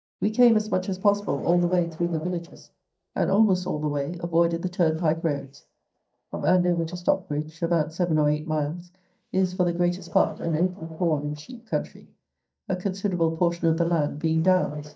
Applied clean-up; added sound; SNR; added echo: neural mask model DeepFilterNet 3.